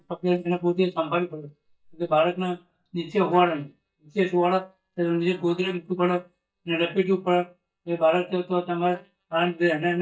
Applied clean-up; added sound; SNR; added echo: neural mask model DeepFilterNet 3.